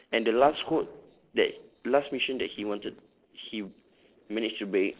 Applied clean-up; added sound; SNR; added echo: neural separator model SepFormer DNS4.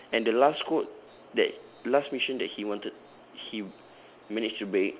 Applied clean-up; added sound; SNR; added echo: none; none; none; none.